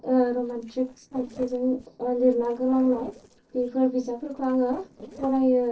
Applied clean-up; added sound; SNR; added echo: neural separator model SepFormer DNS4.